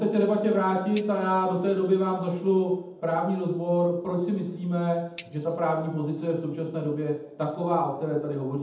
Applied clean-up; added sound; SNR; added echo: none; Bicycle bell; 6 dB; reverberation time 0.8 s.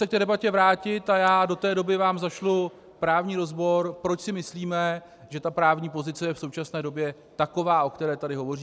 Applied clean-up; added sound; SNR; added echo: none; none; none; none.